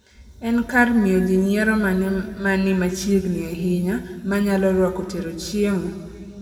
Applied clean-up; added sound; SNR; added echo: none; none; none; reverberation time 2.0 s.